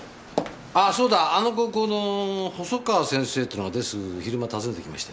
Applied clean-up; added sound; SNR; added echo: none; none; none; none.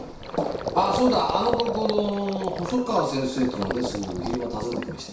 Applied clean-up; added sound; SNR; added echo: none; Gurgling; 6 dB; reverberation time 0.6 s.